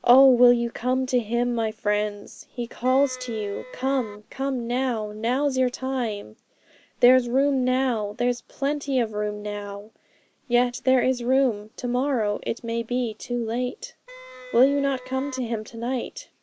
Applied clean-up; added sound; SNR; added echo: none; Wind instrument, woodwind instrument; 18 dB; none.